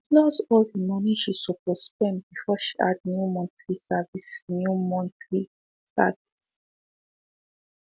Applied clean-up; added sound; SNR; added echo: none; none; none; none.